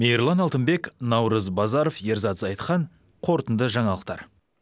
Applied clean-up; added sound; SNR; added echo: none; none; none; none.